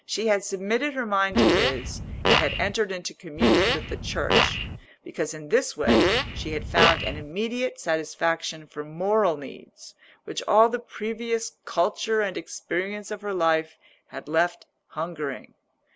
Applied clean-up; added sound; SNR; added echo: none; Fart; -4 dB; none.